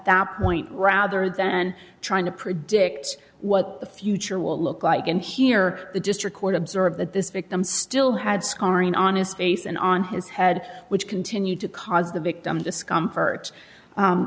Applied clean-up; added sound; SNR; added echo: none; none; none; none.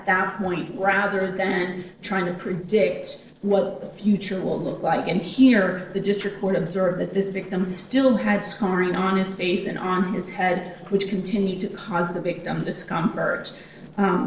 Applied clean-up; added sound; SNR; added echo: neural separator model SepFormer DNS4.